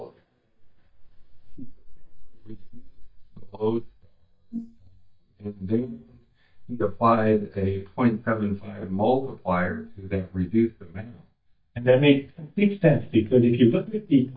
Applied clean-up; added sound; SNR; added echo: neural mask model DeepFilterNet 3.